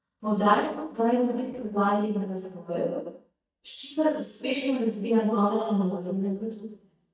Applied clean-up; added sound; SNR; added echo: neural mask model DeepFilterNet 3.